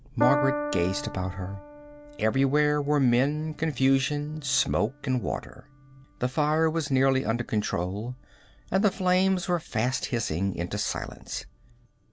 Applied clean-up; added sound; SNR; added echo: none; Piano; 11 dB; none.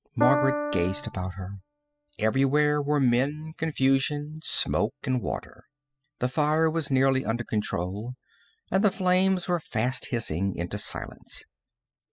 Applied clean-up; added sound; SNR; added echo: classical method spectral subtraction.